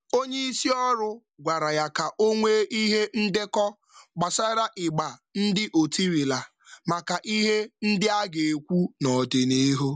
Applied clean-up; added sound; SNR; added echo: none; none; none; none.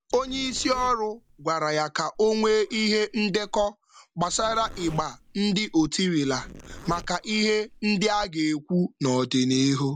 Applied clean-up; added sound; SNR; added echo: none; Zipper (clothing) + Meow; 18 dB; none.